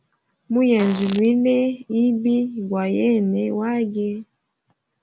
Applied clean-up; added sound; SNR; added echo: none; Fart; 15 dB; none.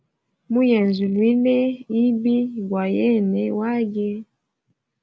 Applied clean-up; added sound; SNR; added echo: neural mask model Resemble Enhance denoiser.